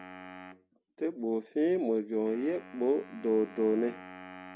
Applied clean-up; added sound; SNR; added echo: none; Wind instrument, woodwind instrument; 18 dB; none.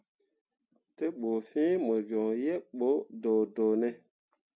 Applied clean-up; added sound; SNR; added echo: none; none; none; none.